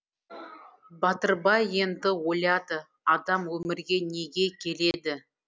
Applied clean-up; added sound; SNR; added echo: none; none; none; none.